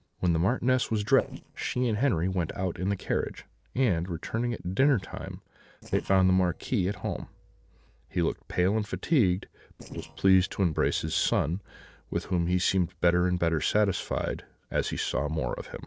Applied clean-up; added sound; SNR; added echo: neural separator model SepFormer DNS4.